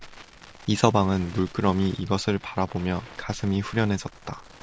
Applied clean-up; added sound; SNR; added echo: none; Crackle; 19 dB; none.